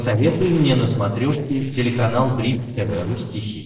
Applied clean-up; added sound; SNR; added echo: neural separator model SepFormer DNS4.